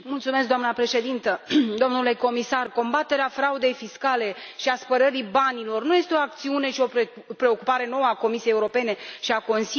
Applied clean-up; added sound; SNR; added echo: none; none; none; none.